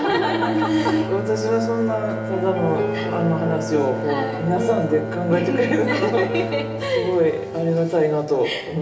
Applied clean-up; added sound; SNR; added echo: none; Bowed string instrument; 8 dB; reverberation time 1.1 s.